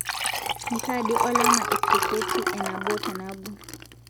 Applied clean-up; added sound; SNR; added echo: none; Liquid; -5 dB; none.